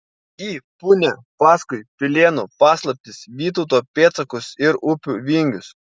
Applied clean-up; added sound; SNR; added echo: none; none; none; none.